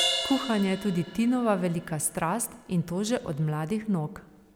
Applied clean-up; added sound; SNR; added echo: none; Crash cymbal; 9 dB; none.